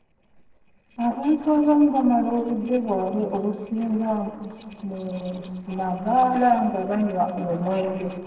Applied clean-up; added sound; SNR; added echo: neural separator model SepFormer DNS4.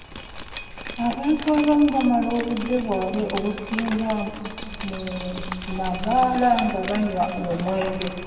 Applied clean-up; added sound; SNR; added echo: none; Drip; 10 dB; reverberation time 2.0 s.